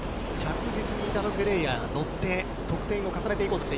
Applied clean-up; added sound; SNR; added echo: none; none; none; none.